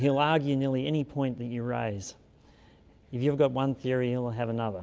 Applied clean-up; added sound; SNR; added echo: none; none; none; none.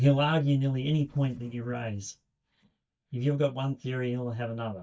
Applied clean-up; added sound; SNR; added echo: neural mask model DeepFilterNet 3.